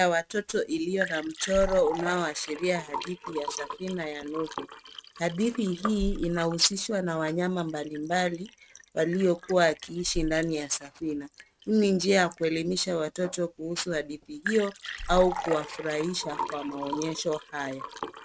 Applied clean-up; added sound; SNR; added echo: neural mask model RNNoise.